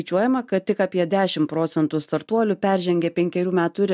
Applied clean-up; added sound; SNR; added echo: none; none; none; none.